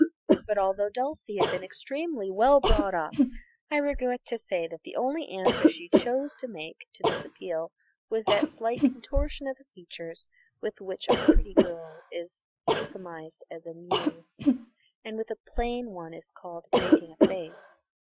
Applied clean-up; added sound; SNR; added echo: classical method Wiener filter.